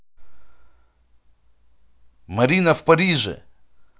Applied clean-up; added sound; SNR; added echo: none; none; none; none.